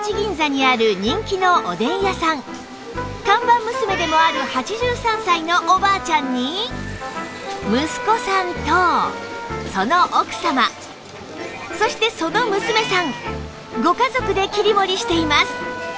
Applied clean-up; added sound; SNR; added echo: none; Meow; 10 dB; none.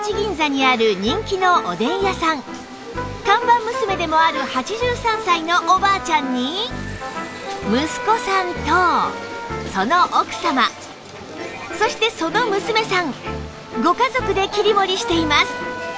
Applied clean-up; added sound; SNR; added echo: none; none; none; none.